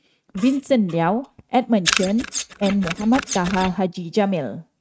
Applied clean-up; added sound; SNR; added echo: neural mask model RNNoise.